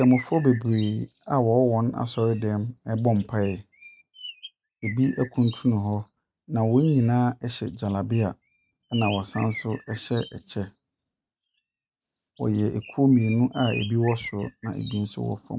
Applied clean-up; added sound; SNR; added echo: neural mask model RNNoise.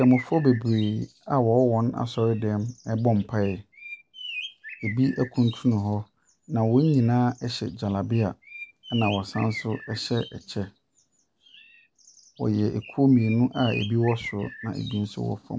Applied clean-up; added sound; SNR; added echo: none; Bird; 18 dB; none.